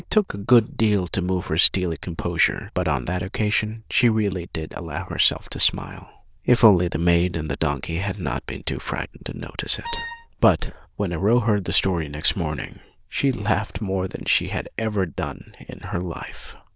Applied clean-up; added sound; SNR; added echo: neural diffusion model UNIVERSE++.